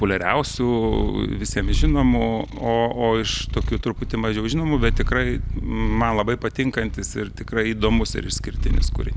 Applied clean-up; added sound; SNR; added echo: none; Purr; 2 dB; none.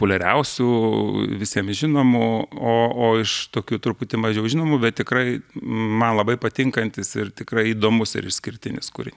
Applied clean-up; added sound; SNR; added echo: none; none; none; none.